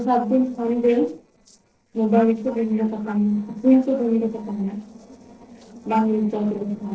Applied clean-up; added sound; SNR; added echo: neural separator model SepFormer DNS4.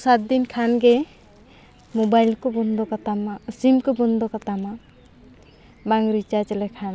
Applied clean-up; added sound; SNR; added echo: none; none; none; none.